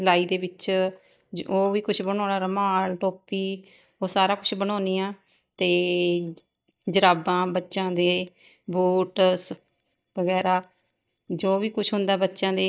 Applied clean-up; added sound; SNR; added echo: neural mask model DeepFilterNet 3.